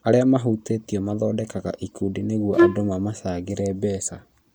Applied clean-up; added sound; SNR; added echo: none; Wind instrument, woodwind instrument; -4 dB; none.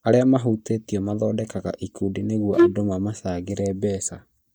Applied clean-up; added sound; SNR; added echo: neural mask model DeepFilterNet 3.